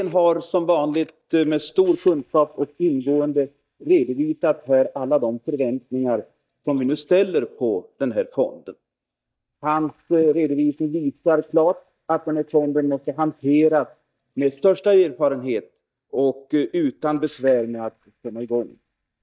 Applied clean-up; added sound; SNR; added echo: neural mask model DeepFilterNet 3.